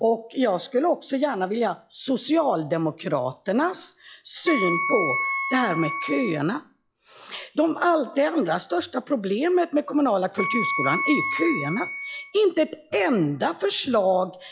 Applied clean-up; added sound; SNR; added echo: classical method log-MMSE.